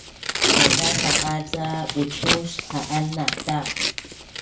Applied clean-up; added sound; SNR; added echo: none; Tearing; -4 dB; reverberation time 0.3 s.